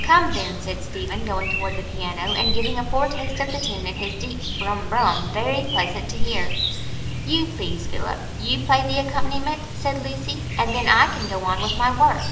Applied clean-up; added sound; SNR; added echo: none; Chirp, tweet; 5 dB; reverberation time 0.9 s.